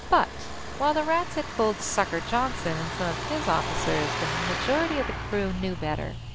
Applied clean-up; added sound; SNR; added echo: none; Truck; 5 dB; none.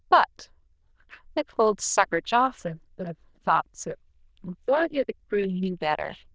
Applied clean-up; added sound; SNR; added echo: neural diffusion model UNIVERSE++.